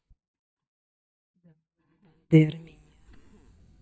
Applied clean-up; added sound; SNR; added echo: neural mask model DeepFilterNet 3.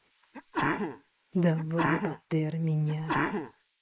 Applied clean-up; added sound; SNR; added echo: neural mask model Resemble Enhance denoiser.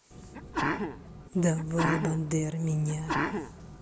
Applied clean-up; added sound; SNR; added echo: none; Sneeze; 3 dB; none.